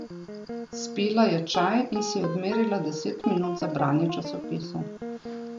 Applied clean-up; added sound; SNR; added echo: none; Guitar; 8 dB; none.